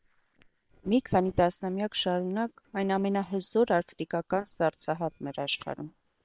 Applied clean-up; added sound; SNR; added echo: neural separator model SepFormer WHAM!.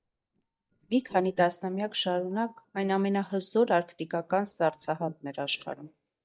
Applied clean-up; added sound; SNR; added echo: neural mask model DeepFilterNet 3.